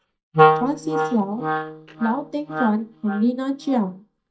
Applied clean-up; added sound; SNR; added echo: neural mask model DeepFilterNet 3.